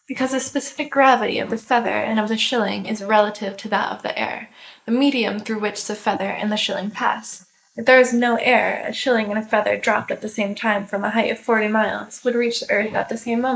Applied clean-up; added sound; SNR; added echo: neural mask model Resemble Enhance denoiser.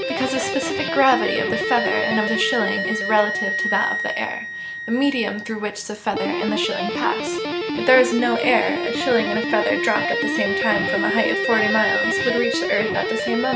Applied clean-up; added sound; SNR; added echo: none; Wind instrument, woodwind instrument + Guitar; 1 dB; none.